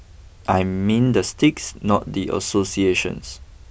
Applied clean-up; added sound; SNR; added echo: none; none; none; none.